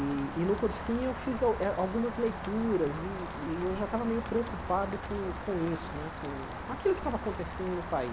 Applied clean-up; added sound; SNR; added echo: none; Rain; 7 dB; none.